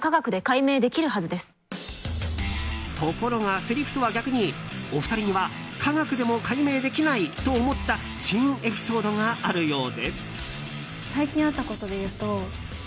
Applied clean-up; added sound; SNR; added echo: none; none; none; none.